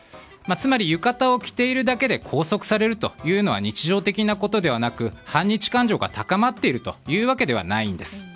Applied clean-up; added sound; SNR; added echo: none; none; none; none.